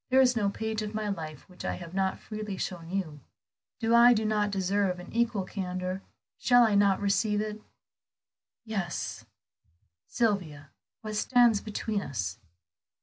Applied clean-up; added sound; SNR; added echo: none; none; none; none.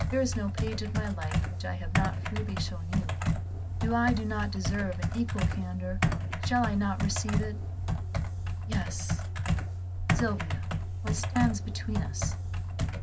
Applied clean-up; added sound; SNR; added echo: none; Computer keyboard; -3 dB; none.